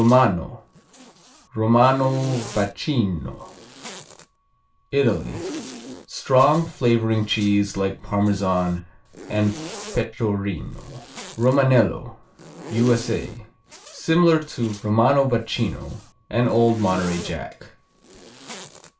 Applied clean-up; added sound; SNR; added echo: none; Zipper (clothing); 17 dB; reverberation time 0.3 s.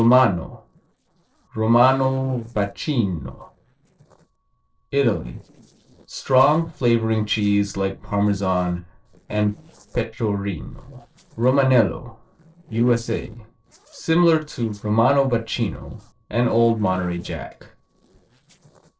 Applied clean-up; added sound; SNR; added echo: neural separator model SepFormer DNS4.